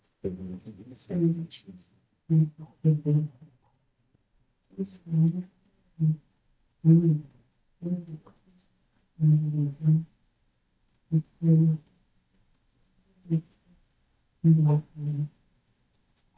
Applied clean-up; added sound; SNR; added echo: neural mask model DeepFilterNet 3.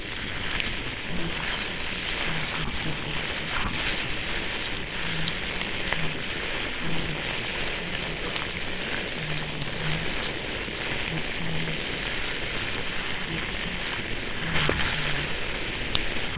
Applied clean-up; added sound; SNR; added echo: neural separator model SepFormer WHAMR!.